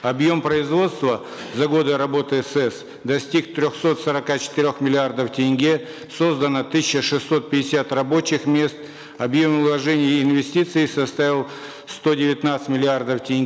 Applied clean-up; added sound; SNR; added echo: none; none; none; none.